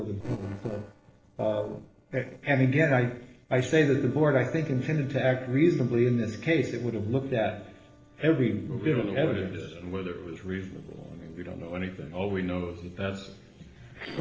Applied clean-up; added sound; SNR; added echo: neural separator model SepFormer DNS4.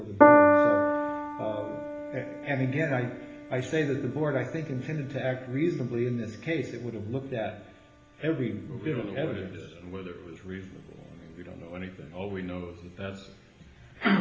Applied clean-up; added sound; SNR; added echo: none; Piano; -2 dB; reverberation time 1.1 s.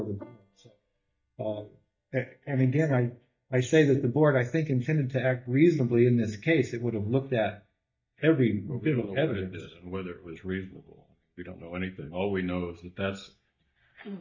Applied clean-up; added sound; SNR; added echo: neural mask model DeepFilterNet 3.